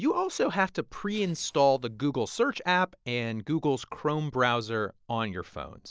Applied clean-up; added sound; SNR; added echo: neural separator model SepFormer DNS4.